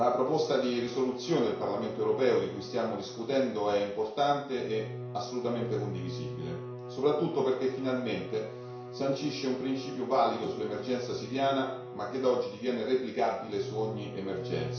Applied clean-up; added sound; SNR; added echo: none; Bowed string instrument; 10 dB; reverberation time 0.6 s.